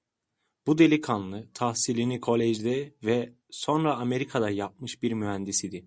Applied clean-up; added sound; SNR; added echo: none; none; none; none.